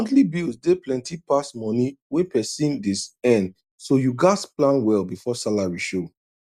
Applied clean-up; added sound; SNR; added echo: none; none; none; none.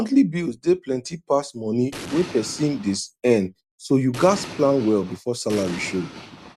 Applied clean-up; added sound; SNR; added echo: none; Explosion; 13 dB; none.